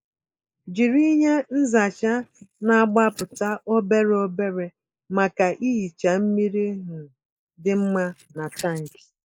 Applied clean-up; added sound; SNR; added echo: neural mask model Resemble Enhance denoiser.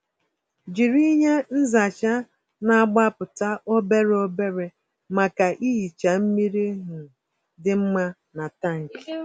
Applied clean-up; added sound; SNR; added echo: none; none; none; none.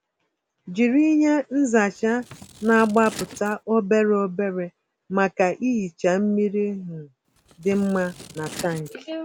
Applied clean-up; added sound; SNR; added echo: none; Scissors; 18 dB; none.